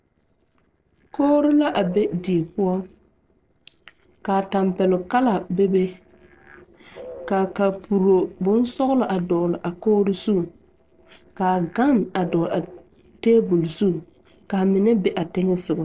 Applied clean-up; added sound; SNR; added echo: neural separator model SepFormer DNS4.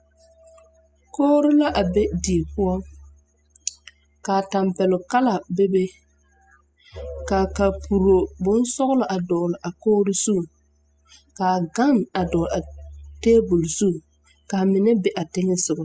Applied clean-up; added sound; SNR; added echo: classical method spectral subtraction.